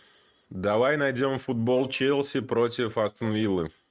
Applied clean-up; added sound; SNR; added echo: neural mask model RNNoise.